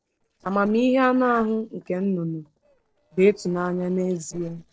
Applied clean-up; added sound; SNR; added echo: neural separator model SepFormer DNS4.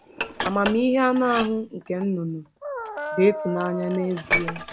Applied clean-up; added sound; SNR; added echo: none; Dog + Dishes, pots, and pans; 6 dB; none.